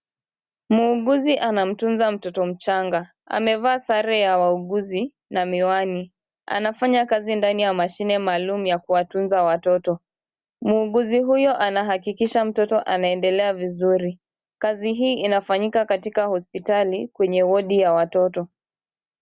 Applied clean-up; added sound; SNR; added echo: none; none; none; none.